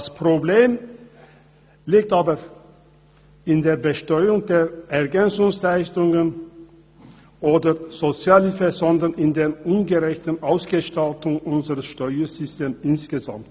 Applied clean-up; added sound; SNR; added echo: none; none; none; none.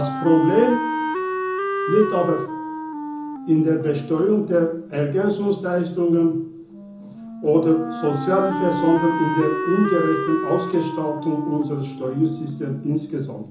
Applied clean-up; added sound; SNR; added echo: none; Wind instrument, woodwind instrument; 6 dB; reverberation time 0.6 s.